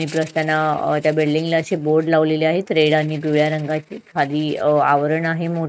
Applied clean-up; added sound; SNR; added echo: neural mask model RNNoise.